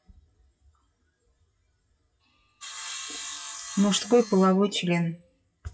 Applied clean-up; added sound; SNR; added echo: classical method WPE with log-MMSE.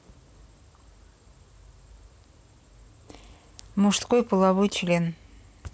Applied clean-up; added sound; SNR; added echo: none; none; none; none.